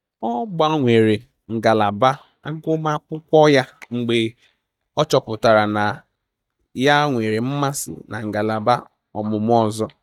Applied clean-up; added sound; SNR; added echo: neural mask model DeepFilterNet 3.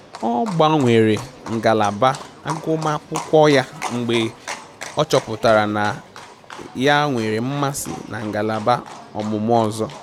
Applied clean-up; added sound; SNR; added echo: none; Livestock, farm animals, working animals; 15 dB; none.